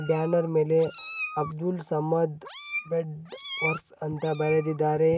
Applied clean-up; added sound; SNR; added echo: none; Meow; 10 dB; none.